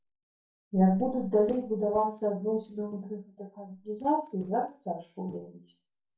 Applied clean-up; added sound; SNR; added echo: neural mask model DeepFilterNet 3.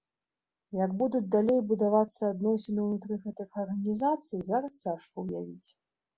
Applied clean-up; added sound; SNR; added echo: none; none; none; none.